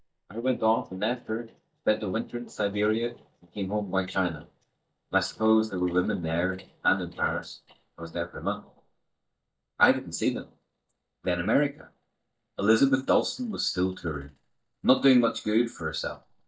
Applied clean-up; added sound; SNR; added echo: neural mask model DeepFilterNet 3.